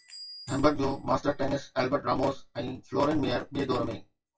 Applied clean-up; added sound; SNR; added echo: classical method WPE with log-MMSE.